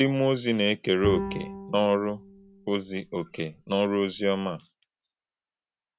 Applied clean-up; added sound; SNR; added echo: none; Bowed string instrument; 9 dB; none.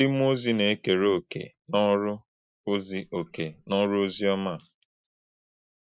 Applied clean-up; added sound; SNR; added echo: neural mask model Resemble Enhance denoiser.